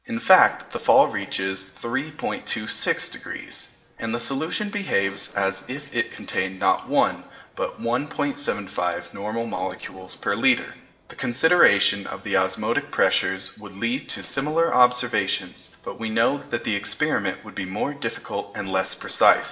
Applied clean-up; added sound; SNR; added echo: neural separator model SepFormer DNS4.